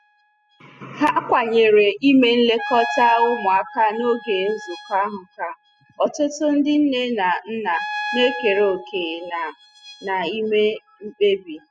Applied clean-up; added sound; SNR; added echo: classical method spectral subtraction.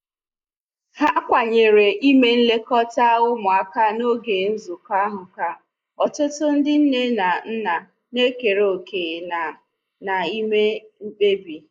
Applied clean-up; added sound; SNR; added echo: neural mask model Resemble Enhance denoiser.